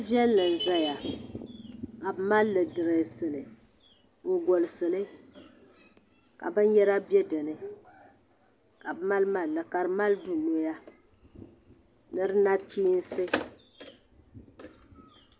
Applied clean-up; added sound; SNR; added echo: none; none; none; none.